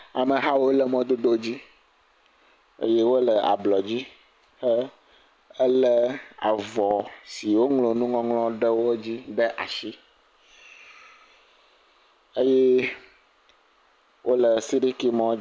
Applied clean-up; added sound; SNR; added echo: none; none; none; none.